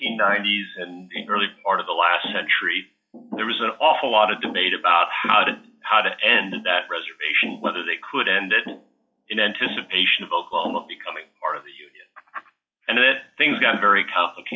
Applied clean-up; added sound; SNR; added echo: classical method log-MMSE.